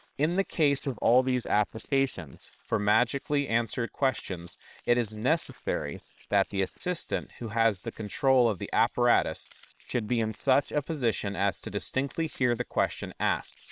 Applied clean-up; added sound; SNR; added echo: neural separator model SepFormer WHAM!.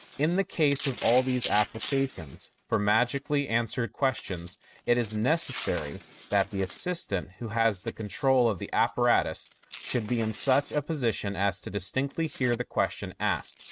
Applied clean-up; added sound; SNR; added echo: neural mask model RNNoise.